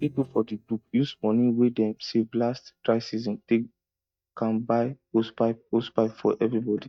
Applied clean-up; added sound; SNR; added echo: neural mask model DeepFilterNet 3.